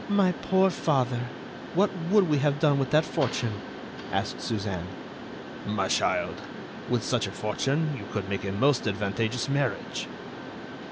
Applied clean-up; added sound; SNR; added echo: none; Mechanisms; 10 dB; none.